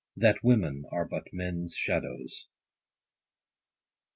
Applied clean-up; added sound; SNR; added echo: none; none; none; none.